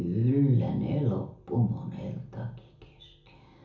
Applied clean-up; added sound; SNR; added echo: none; none; none; reverberation time 0.5 s.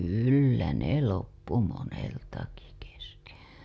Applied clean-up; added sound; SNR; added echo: none; none; none; none.